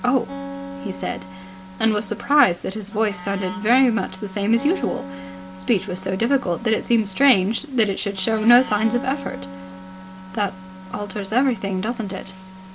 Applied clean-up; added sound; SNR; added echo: none; Wind instrument, woodwind instrument + Acoustic guitar; 14 dB; none.